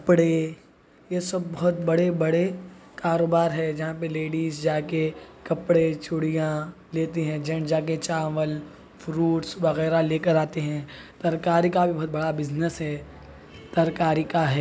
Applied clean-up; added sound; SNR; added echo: none; none; none; none.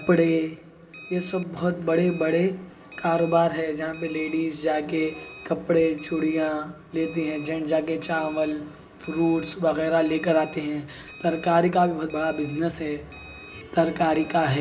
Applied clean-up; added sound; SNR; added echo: none; Alarm; 18 dB; reverberation time 0.9 s.